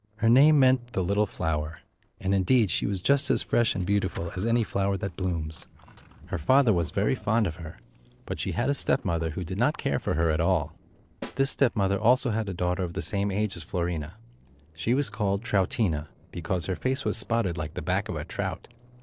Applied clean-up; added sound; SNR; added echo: neural separator model SepFormer DNS4.